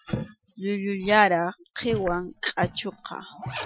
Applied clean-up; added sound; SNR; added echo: classical method Wiener filter.